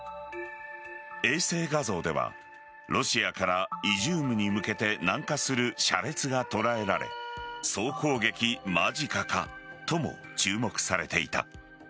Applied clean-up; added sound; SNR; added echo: none; Wind instrument, woodwind instrument; 11 dB; none.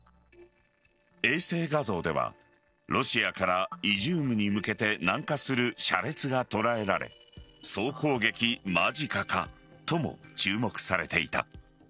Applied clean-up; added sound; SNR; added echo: neural separator model SepFormer DNS4.